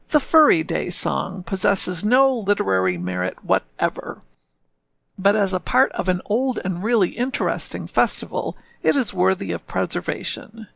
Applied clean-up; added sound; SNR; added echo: none; none; none; none.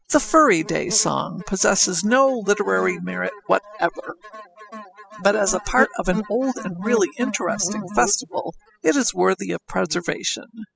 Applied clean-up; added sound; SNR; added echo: classical method spectral subtraction.